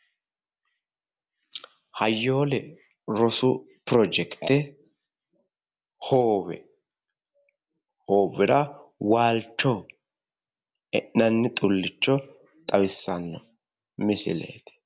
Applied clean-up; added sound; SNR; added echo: none; none; none; none.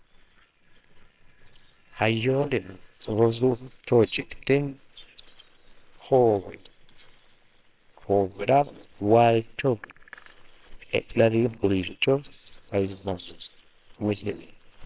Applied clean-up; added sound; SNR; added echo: neural separator model SepFormer WHAMR!.